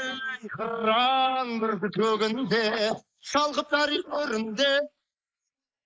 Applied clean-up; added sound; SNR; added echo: neural mask model Resemble Enhance denoiser.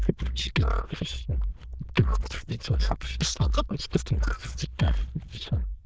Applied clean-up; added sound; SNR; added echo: neural diffusion model UNIVERSE++.